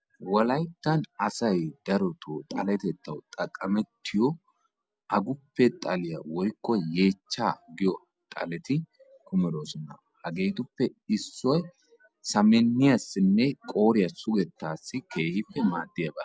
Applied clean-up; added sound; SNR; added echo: none; none; none; none.